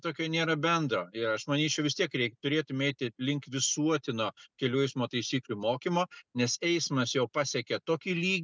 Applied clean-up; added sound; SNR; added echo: none; none; none; none.